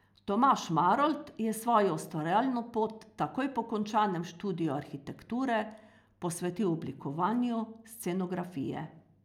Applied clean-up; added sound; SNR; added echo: none; none; none; none.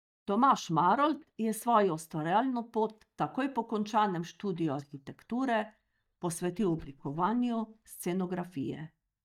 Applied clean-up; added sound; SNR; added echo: neural mask model DeepFilterNet 3.